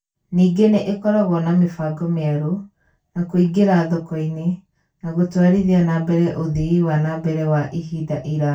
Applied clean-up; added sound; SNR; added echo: none; none; none; reverberation time 0.2 s.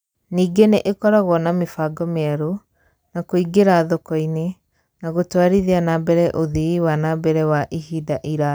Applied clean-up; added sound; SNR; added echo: none; none; none; none.